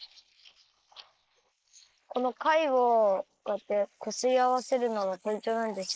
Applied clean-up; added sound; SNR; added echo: neural mask model Resemble Enhance denoiser.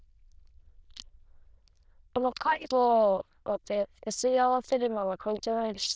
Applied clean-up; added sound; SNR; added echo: neural diffusion model UNIVERSE++.